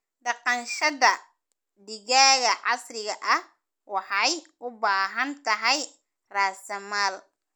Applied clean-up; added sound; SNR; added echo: none; none; none; none.